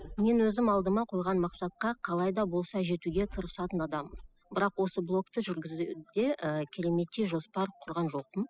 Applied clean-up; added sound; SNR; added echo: classical method spectral subtraction.